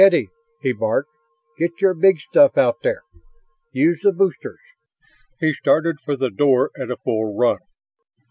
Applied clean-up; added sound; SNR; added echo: none; none; none; none.